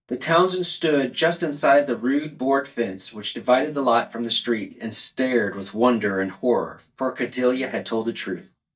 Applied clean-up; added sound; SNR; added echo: neural mask model DeepFilterNet 3.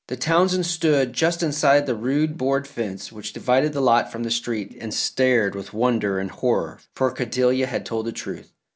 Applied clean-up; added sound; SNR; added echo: none; none; none; none.